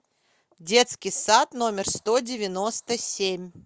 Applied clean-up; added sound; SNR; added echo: none; none; none; none.